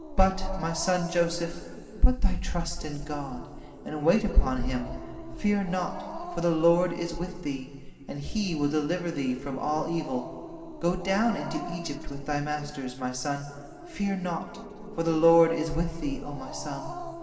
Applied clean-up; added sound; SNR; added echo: none; Growling; 13 dB; reverberation time 2.0 s.